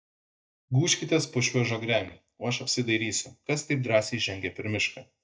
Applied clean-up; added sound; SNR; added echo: neural mask model DeepFilterNet 3.